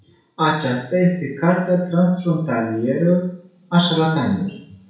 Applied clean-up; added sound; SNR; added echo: none; none; none; reverberation time 0.7 s.